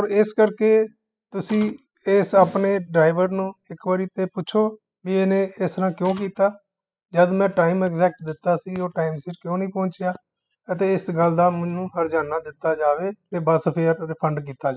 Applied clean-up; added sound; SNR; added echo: classical method spectral subtraction.